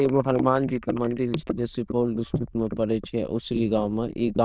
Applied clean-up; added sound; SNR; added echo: neural diffusion model UNIVERSE++.